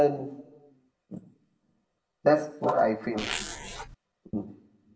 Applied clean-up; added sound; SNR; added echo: none; Zipper (clothing); 5 dB; reverberation time 0.8 s.